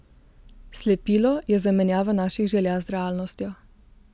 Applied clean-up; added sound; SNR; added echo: none; none; none; none.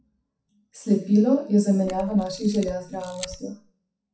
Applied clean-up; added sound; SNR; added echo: classical method WPE with log-MMSE.